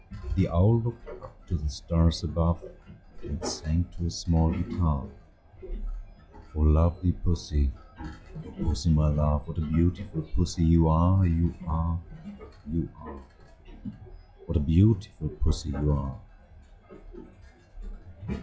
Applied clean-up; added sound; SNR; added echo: classical method log-MMSE.